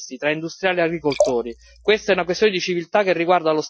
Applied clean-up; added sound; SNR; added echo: classical method Wiener filter.